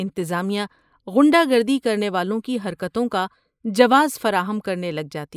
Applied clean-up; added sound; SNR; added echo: neural mask model Resemble Enhance denoiser.